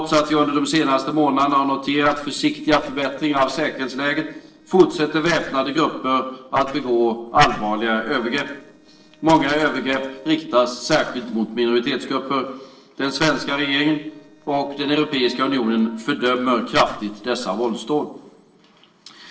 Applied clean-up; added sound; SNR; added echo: neural separator model SepFormer DNS4.